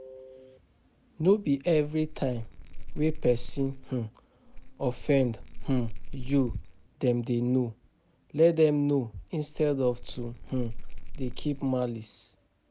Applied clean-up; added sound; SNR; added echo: none; Bell; 4 dB; none.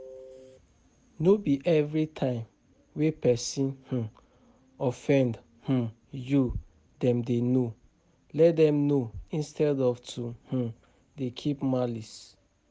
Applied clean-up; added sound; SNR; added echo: none; none; none; none.